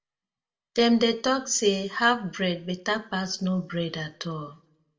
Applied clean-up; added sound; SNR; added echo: none; none; none; reverberation time 0.4 s.